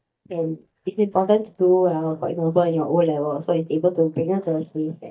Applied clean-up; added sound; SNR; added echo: neural mask model DeepFilterNet 3.